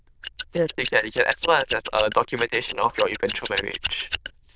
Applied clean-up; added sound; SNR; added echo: neural diffusion model UNIVERSE++.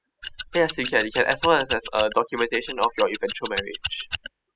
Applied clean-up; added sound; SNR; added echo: classical method spectral subtraction.